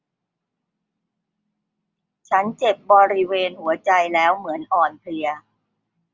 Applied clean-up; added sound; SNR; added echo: none; none; none; none.